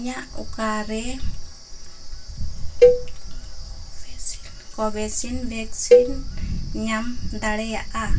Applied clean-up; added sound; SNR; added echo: none; Cowbell; -4 dB; reverberation time 0.2 s.